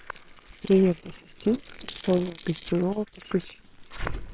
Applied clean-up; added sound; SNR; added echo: neural separator model SepFormer WHAMR!.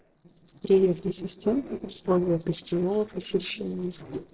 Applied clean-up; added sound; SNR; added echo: neural separator model SepFormer DNS4.